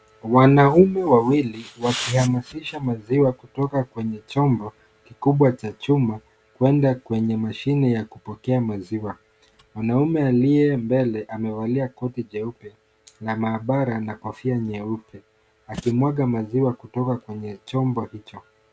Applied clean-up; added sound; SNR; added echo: none; none; none; none.